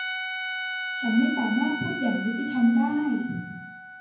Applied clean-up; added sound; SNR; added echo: none; Trumpet; 7 dB; reverberation time 0.9 s.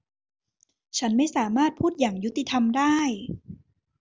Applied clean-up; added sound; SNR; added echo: none; none; none; none.